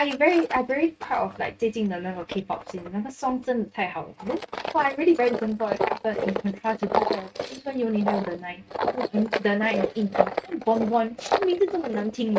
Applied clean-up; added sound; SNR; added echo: neural mask model RNNoise.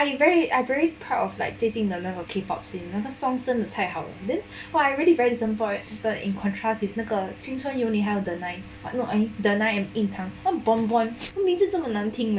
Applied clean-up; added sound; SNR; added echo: none; none; none; none.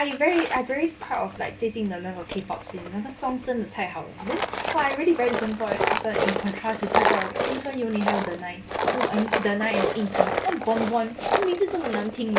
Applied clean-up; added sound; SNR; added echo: none; Tools; 1 dB; none.